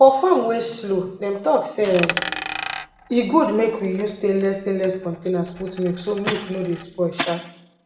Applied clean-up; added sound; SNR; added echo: none; Coin (dropping); 14 dB; reverberation time 0.7 s.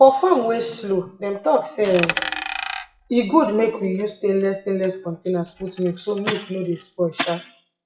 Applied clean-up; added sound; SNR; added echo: classical method WPE with log-MMSE.